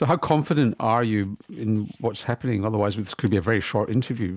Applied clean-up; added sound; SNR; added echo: none; none; none; none.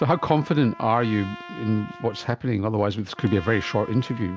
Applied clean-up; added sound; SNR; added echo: none; Trumpet; 18 dB; none.